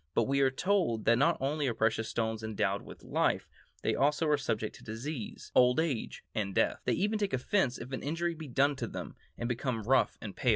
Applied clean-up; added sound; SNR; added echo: none; none; none; none.